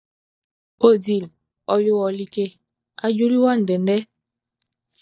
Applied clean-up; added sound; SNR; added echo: neural mask model DeepFilterNet 3.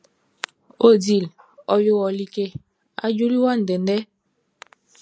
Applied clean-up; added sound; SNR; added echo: none; none; none; none.